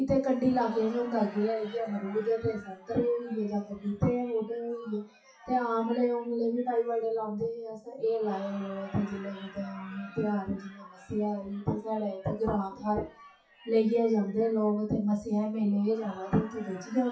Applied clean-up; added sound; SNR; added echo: classical method WPE with log-MMSE.